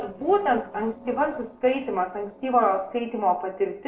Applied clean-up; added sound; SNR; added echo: neural separator model SepFormer DNS4.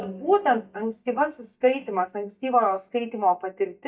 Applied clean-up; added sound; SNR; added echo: neural mask model DeepFilterNet 3.